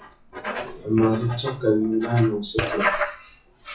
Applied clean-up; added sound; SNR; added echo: classical method WPE with log-MMSE.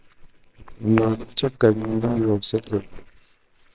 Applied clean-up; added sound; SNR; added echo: neural separator model SepFormer WHAMR!.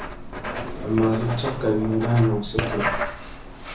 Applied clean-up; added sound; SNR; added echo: none; Writing; 5 dB; reverberation time 0.7 s.